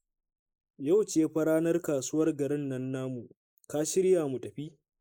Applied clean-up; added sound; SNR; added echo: neural mask model Resemble Enhance denoiser.